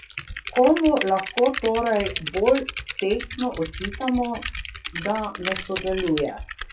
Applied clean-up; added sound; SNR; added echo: classical method WPE with log-MMSE.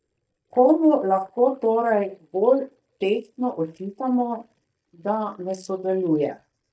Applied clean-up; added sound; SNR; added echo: neural mask model DeepFilterNet 3.